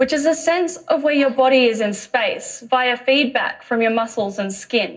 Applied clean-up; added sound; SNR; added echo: none; none; none; reverberation time 0.4 s.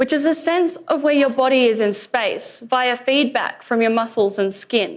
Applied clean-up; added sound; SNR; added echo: none; none; none; none.